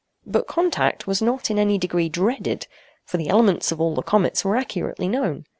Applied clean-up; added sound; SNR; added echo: none; none; none; none.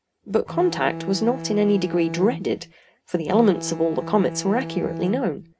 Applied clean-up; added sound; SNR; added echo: none; Bowed string instrument; 10 dB; reverberation time 0.3 s.